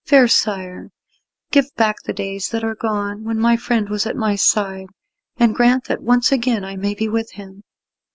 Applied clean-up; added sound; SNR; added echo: none; none; none; none.